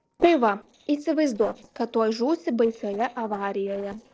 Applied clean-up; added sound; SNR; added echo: neural separator model SepFormer DNS4.